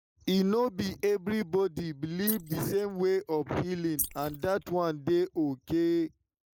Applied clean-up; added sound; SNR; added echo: neural mask model Resemble Enhance denoiser.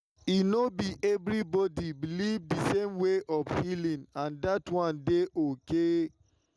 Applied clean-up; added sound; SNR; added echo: none; none; none; none.